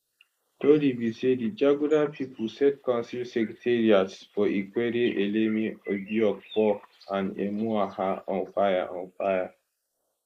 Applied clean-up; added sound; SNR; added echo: neural mask model Resemble Enhance denoiser.